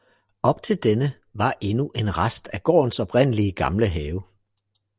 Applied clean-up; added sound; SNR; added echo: none; none; none; none.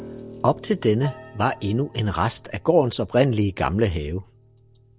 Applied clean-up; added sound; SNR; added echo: none; Piano; 20 dB; none.